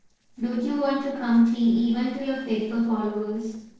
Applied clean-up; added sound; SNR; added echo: neural separator model SepFormer DNS4.